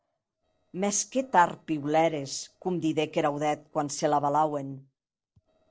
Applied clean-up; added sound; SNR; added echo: neural separator model SepFormer DNS4.